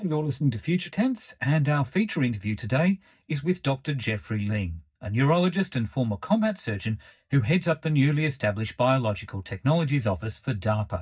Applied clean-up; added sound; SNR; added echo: neural mask model DeepFilterNet 3.